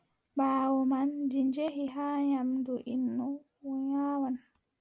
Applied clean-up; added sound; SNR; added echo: none; none; none; none.